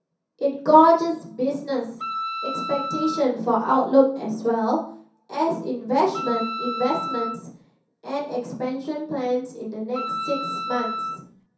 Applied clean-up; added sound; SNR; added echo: none; Wind instrument, woodwind instrument; 6 dB; reverberation time 0.6 s.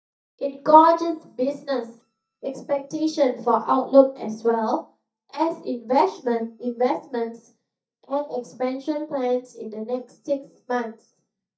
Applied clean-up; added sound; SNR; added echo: neural mask model DeepFilterNet 3.